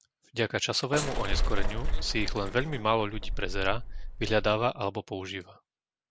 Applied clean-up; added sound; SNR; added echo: none; Bus / Engine; -2 dB; none.